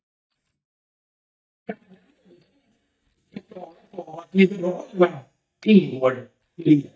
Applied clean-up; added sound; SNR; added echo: neural mask model DeepFilterNet 3.